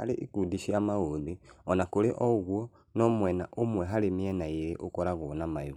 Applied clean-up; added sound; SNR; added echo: none; none; none; none.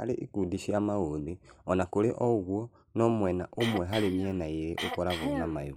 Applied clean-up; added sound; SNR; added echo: neural mask model Resemble Enhance denoiser.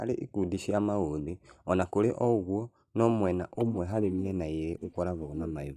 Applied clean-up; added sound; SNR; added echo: neural mask model DeepFilterNet 3.